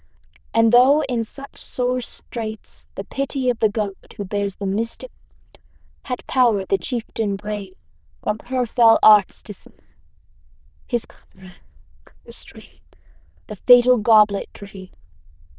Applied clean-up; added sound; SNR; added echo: neural diffusion model UNIVERSE++.